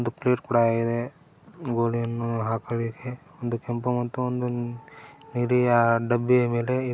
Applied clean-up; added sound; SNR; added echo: none; none; none; none.